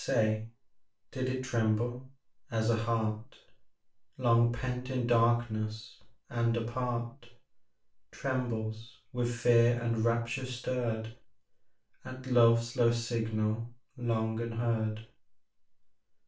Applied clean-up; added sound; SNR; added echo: none; none; none; reverberation time 0.3 s.